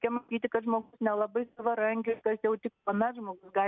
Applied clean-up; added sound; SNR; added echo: none; none; none; none.